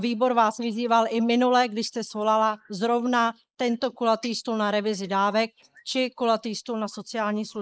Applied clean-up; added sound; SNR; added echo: neural mask model Resemble Enhance denoiser.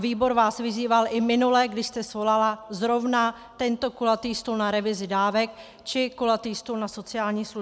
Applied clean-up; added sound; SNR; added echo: none; none; none; none.